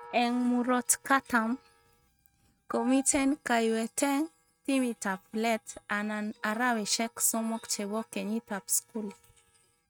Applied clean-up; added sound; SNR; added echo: neural mask model RNNoise.